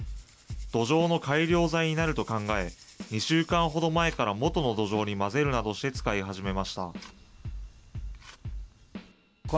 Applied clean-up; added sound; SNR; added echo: none; Drum / Drum kit; 12 dB; none.